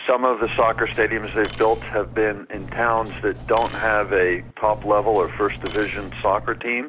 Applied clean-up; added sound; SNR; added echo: none; Cutlery, silverware; 11 dB; none.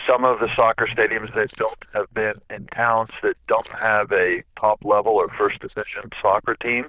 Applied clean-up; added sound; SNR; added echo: neural diffusion model UNIVERSE++.